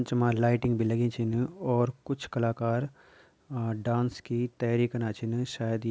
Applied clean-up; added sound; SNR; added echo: none; none; none; none.